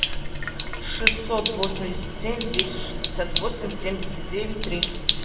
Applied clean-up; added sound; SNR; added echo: none; Sink (filling or washing); -2 dB; reverberation time 1.7 s.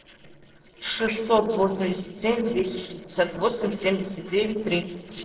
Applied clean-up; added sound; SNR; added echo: neural separator model SepFormer DNS4.